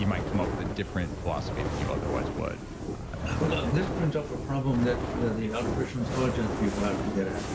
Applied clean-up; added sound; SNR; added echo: none; Fire; 2 dB; none.